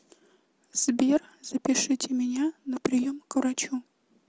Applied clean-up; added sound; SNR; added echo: none; none; none; none.